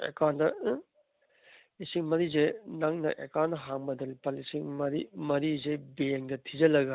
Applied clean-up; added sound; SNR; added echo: none; none; none; none.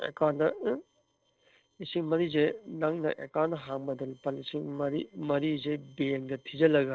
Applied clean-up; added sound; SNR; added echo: neural separator model SepFormer DNS4.